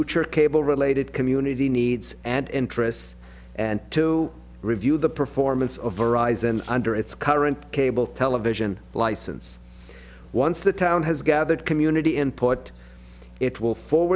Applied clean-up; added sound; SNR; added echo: none; none; none; none.